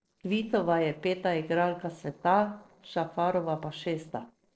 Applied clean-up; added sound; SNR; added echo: neural separator model SepFormer DNS4.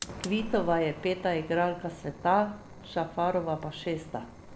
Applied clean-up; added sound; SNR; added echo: none; Fire; 14 dB; none.